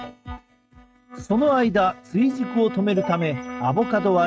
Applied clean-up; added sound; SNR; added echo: neural mask model RNNoise.